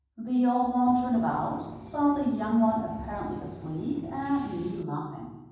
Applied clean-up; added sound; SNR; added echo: none; Bus / Engine; 17 dB; reverberation time 1.2 s.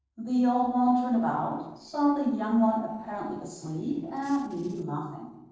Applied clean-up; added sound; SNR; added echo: neural separator model SepFormer DNS4.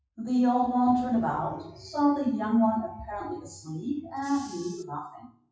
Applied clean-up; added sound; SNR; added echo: classical method WPE with log-MMSE.